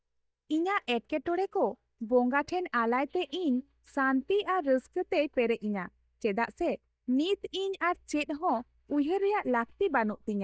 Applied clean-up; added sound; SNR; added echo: neural mask model DeepFilterNet 3.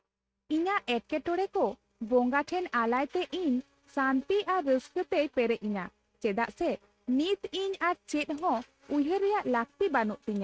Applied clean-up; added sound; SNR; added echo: neural mask model RNNoise.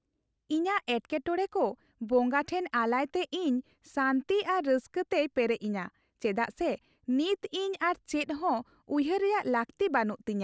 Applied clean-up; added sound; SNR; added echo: none; none; none; none.